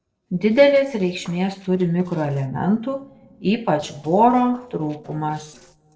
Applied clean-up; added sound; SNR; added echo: neural separator model SepFormer DNS4.